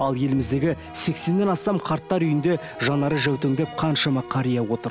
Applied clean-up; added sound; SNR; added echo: none; none; none; none.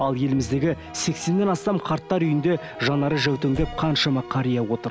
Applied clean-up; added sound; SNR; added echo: none; Slam / Car; 13 dB; none.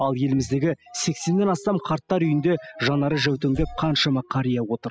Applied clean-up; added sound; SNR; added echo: classical method spectral subtraction.